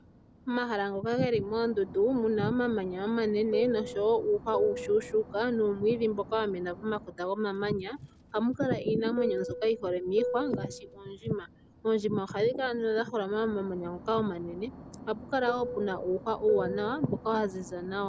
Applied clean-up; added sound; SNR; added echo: none; Fixed-wing aircraft, airplane; 11 dB; none.